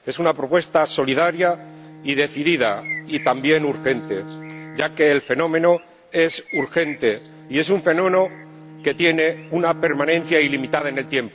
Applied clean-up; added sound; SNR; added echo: none; Bowed string instrument + Bird; 16 dB; none.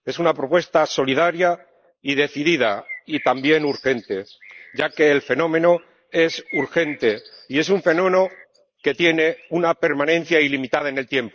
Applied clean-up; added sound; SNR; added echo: neural mask model Resemble Enhance denoiser.